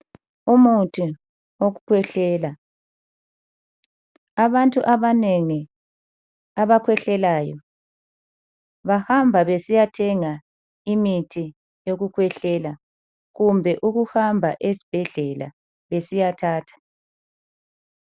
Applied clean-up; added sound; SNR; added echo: none; none; none; none.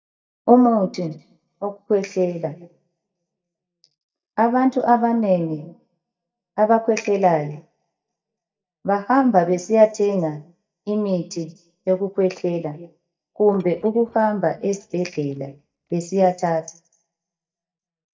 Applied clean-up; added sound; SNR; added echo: neural mask model DeepFilterNet 3.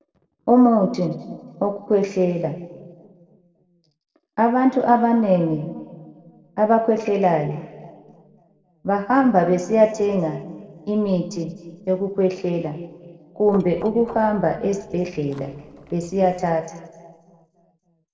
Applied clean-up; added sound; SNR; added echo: neural separator model SepFormer DNS4.